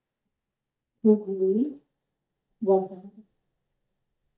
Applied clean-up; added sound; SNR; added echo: neural mask model DeepFilterNet 3.